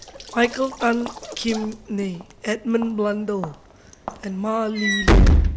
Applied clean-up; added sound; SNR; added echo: none; Walk, footsteps / Slam; -2 dB; none.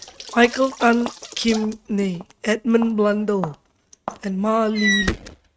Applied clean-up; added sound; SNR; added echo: neural mask model RNNoise.